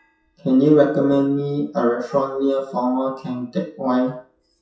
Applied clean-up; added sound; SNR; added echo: classical method WPE with log-MMSE.